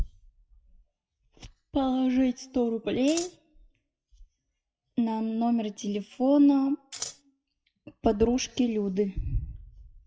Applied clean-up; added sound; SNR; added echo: classical method WPE with log-MMSE.